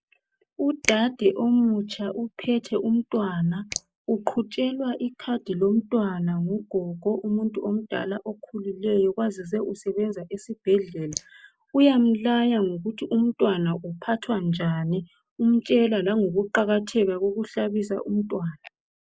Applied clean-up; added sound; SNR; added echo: neural mask model Resemble Enhance denoiser.